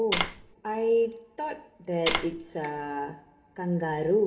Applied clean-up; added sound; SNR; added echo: none; Tap; -2 dB; reverberation time 1.6 s.